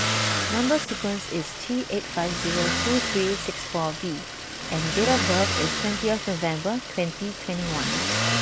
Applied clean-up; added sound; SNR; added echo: none; Motor vehicle (road); 0 dB; none.